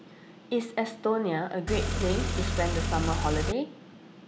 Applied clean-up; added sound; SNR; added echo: none; Car; -2 dB; none.